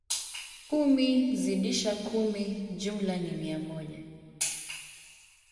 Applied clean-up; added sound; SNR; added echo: none; none; none; reverberation time 2.2 s.